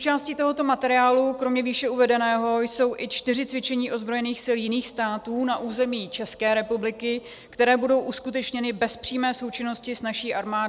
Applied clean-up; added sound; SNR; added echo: none; none; none; none.